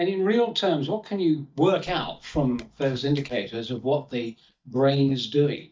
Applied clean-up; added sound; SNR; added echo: neural mask model DeepFilterNet 3.